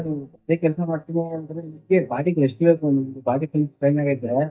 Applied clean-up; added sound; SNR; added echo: neural mask model DeepFilterNet 3.